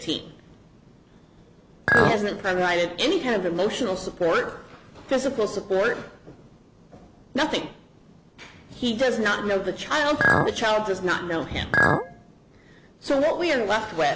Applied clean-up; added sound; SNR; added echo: none; Chink, clink; -2 dB; none.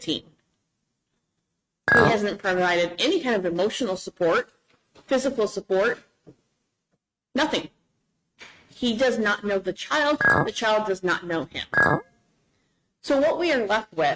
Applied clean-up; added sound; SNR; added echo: neural mask model RNNoise.